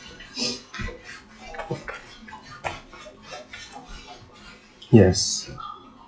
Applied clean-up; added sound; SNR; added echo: classical method WPE with log-MMSE.